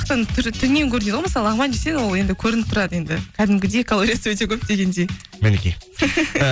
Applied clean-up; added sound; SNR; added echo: none; none; none; none.